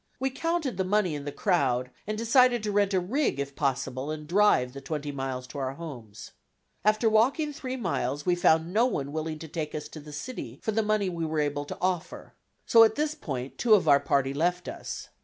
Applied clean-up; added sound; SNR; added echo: none; none; none; none.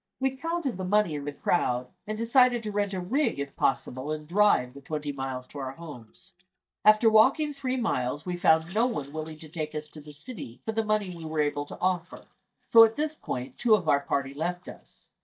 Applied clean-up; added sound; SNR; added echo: neural mask model DeepFilterNet 3.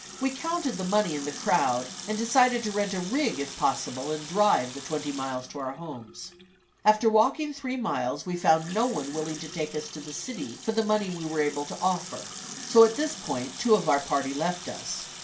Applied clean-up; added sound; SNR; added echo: none; Sink (filling or washing) / Water tap, faucet; 14 dB; reverberation time 0.2 s.